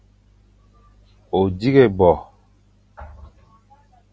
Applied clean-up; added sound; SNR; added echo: none; none; none; none.